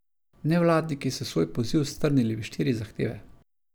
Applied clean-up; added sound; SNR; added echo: none; none; none; none.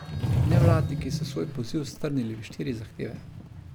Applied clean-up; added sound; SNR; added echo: none; Sliding door; -4 dB; none.